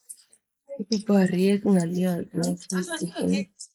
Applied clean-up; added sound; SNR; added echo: neural mask model Resemble Enhance denoiser.